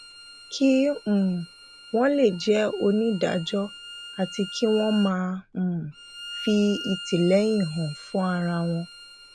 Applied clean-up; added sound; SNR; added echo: none; Bowed string instrument; 16 dB; none.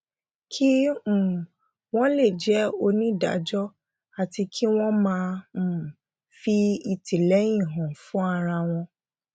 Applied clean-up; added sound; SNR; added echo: none; none; none; none.